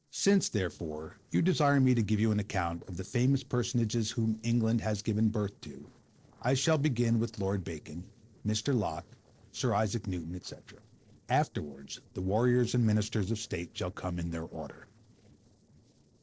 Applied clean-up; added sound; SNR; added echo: neural separator model SepFormer DNS4.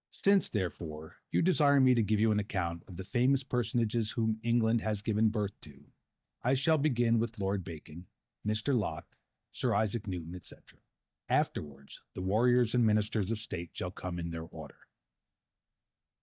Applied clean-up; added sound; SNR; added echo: neural mask model DeepFilterNet 3.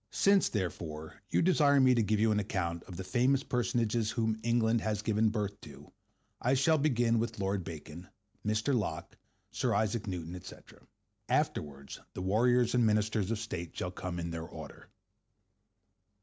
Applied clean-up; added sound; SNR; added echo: none; none; none; none.